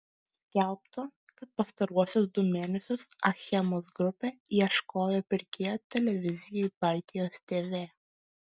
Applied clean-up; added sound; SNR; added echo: none; none; none; none.